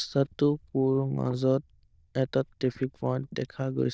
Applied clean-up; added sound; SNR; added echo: neural diffusion model UNIVERSE++.